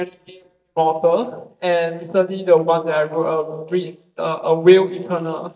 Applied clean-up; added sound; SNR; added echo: neural mask model DeepFilterNet 3.